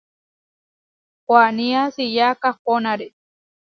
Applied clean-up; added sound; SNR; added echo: none; none; none; none.